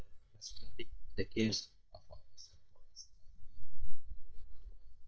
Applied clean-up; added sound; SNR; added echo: neural mask model DeepFilterNet 3.